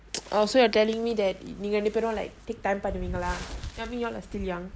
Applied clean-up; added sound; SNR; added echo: none; none; none; none.